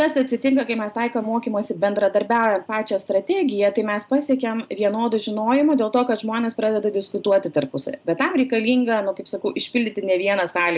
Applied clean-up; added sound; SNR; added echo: none; none; none; none.